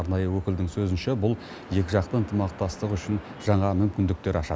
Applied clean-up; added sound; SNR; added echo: none; none; none; none.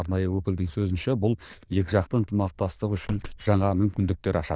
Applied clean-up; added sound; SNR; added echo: neural diffusion model UNIVERSE++.